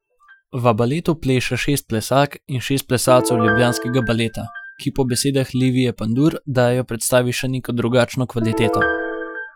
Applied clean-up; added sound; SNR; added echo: classical method Wiener filter.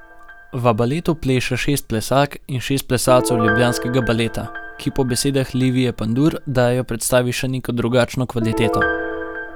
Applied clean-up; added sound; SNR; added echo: none; Piano; 9 dB; none.